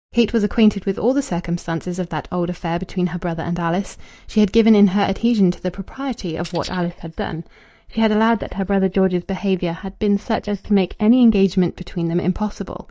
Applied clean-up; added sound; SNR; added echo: neural mask model DeepFilterNet 3.